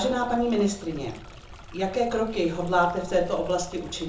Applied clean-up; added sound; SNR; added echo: none; Stream; 15 dB; reverberation time 0.6 s.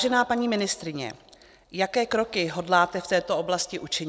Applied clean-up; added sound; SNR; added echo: none; none; none; none.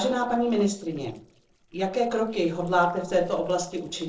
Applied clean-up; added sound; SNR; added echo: neural separator model SepFormer DNS4.